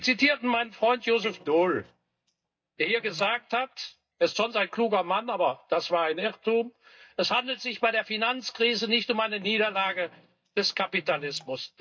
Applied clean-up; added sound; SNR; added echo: neural mask model DeepFilterNet 3.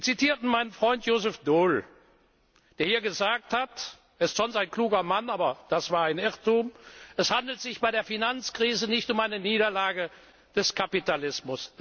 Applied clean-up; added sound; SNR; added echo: none; none; none; none.